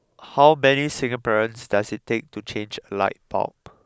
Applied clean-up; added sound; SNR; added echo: none; none; none; none.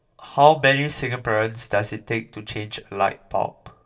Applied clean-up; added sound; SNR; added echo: none; none; none; reverberation time 0.2 s.